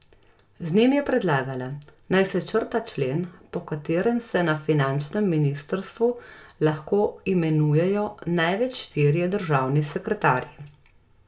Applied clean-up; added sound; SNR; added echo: none; none; none; reverberation time 0.2 s.